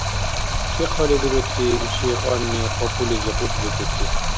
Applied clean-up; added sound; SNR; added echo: none; Stream; -3 dB; none.